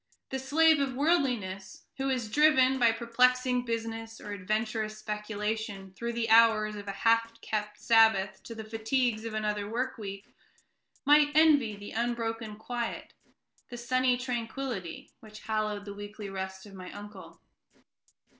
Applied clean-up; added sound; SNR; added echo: neural separator model SepFormer DNS4.